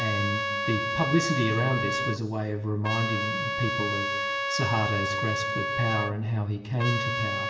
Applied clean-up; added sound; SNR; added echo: none; Trumpet; 1 dB; reverberation time 1.1 s.